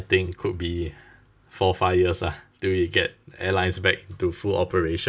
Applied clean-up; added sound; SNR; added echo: none; none; none; none.